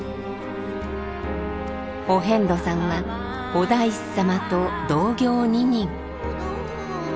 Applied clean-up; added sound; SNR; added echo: none; Trumpet; 18 dB; none.